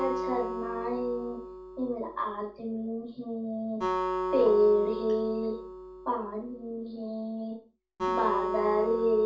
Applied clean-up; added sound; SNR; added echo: none; Acoustic guitar; 5 dB; reverberation time 0.3 s.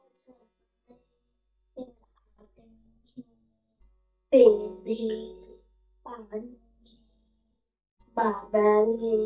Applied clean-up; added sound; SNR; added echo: neural mask model DeepFilterNet 3.